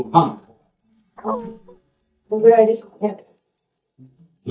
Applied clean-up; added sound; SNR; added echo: neural mask model DeepFilterNet 3.